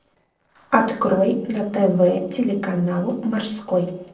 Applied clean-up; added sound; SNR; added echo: neural separator model SepFormer DNS4.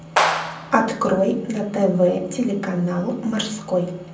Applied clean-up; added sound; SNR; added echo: none; Clapping; 3 dB; reverberation time 0.6 s.